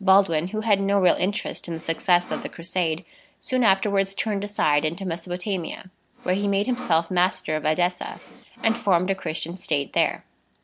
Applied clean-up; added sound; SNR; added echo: none; Sawing; 16 dB; none.